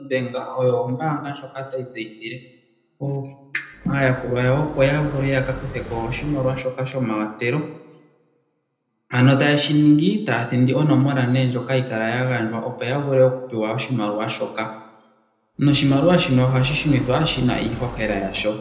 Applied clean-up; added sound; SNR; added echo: none; Motorcycle; 14 dB; reverberation time 0.7 s.